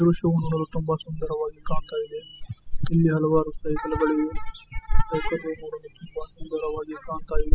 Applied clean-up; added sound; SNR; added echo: classical method spectral subtraction.